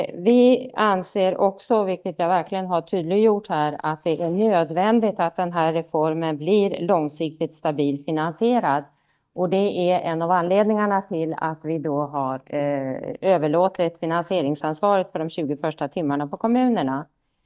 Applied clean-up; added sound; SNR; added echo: neural mask model DeepFilterNet 3.